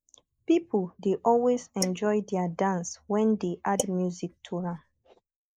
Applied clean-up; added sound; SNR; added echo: neural mask model Resemble Enhance denoiser.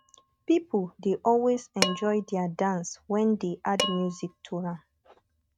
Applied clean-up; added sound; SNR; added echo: neural mask model RNNoise.